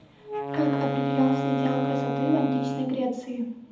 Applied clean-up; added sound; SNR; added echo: none; Wind instrument, woodwind instrument; 2 dB; reverberation time 0.8 s.